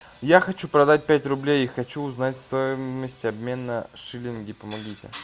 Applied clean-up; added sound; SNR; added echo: none; none; none; none.